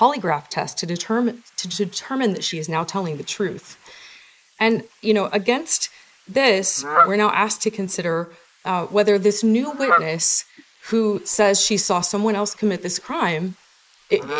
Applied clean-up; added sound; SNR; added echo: neural mask model Resemble Enhance denoiser.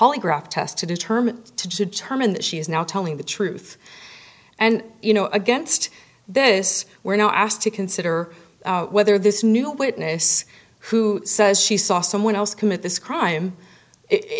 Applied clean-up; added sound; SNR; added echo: none; none; none; none.